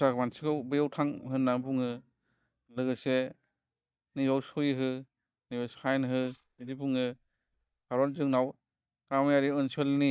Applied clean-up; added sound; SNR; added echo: neural mask model DeepFilterNet 3.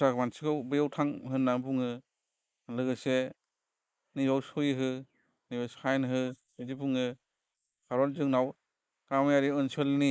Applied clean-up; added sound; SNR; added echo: neural mask model Resemble Enhance denoiser.